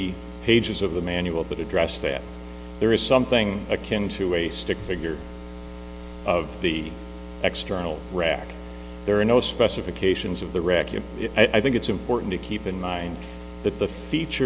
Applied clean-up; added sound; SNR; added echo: none; none; none; none.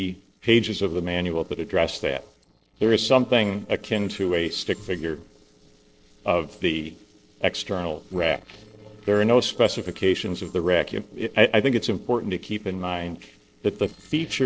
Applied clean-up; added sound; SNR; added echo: neural separator model SepFormer DNS4.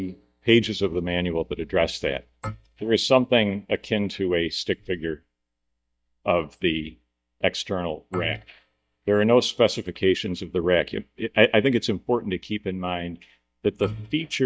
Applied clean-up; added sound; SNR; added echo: neural mask model DeepFilterNet 3.